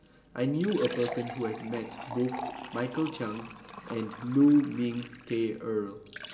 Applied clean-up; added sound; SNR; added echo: none; Fill (with liquid); 13 dB; reverberation time 0.6 s.